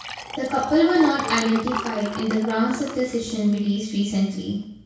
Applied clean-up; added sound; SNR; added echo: none; Liquid; 11 dB; reverberation time 0.6 s.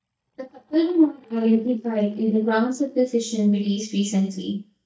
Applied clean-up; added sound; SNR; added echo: neural mask model DeepFilterNet 3.